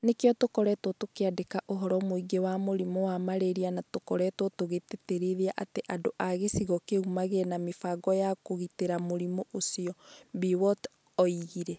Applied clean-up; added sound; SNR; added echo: none; none; none; none.